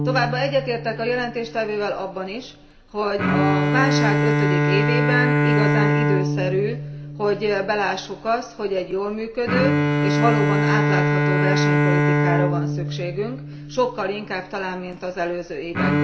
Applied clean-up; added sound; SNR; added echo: none; Bowed string instrument; -3 dB; reverberation time 1.4 s.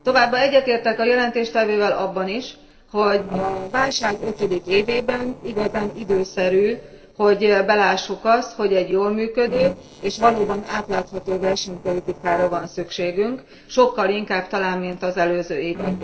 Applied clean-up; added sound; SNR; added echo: neural separator model SepFormer DNS4.